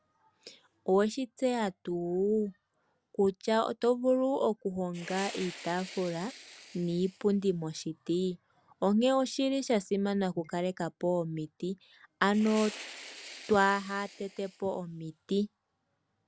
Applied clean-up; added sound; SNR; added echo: none; Fire; 17 dB; none.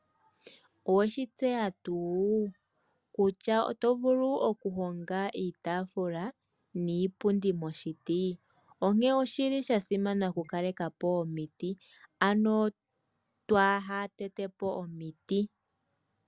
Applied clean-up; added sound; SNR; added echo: none; none; none; none.